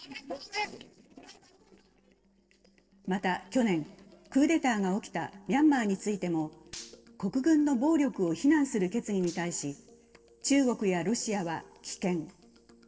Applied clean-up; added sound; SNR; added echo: neural separator model SepFormer DNS4.